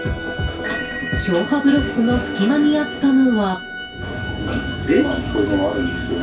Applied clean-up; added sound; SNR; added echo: none; Organ; 12 dB; reverberation time 0.2 s.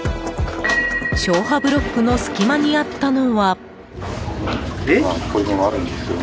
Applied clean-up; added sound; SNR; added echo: none; none; none; none.